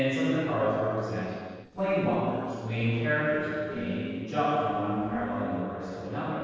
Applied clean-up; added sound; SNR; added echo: neural separator model SepFormer DNS4.